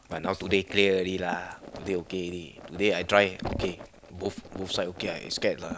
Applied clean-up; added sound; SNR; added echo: none; none; none; none.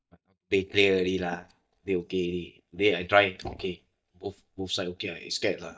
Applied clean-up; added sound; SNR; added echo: neural mask model DeepFilterNet 3.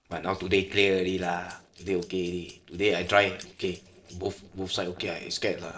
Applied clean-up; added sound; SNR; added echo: neural separator model SepFormer DNS4.